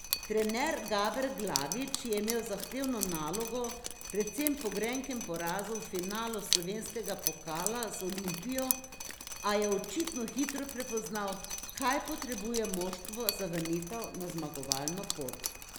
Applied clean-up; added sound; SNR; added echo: none; Drip; 4 dB; none.